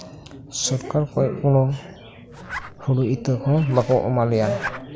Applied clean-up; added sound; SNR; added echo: none; Zipper (clothing); 15 dB; none.